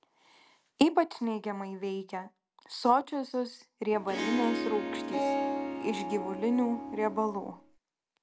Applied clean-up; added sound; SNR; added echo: none; Harp; 3 dB; none.